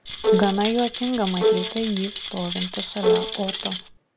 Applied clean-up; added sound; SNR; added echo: none; Bowed string instrument + Rattle; -2 dB; none.